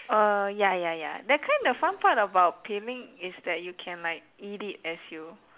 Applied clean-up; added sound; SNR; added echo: none; none; none; none.